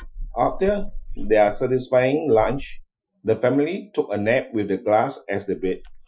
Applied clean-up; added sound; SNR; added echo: classical method Wiener filter.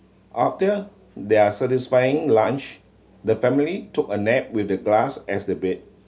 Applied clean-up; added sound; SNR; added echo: none; none; none; none.